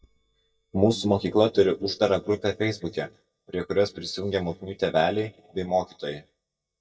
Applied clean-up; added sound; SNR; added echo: neural mask model DeepFilterNet 3.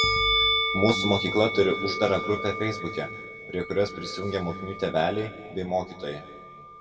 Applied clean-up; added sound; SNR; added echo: none; Musical instrument; 3 dB; reverberation time 1.4 s.